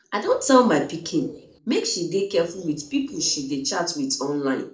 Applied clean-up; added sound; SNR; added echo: neural separator model SepFormer DNS4.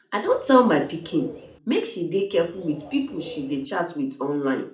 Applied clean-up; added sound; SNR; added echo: none; Bird; 19 dB; reverberation time 0.4 s.